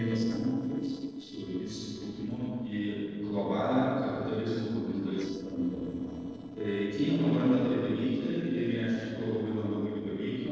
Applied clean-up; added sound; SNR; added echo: neural separator model SepFormer DNS4.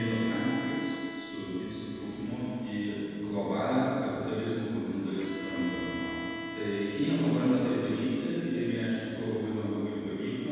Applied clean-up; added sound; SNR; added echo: none; Bowed string instrument; 12 dB; reverberation time 2.1 s.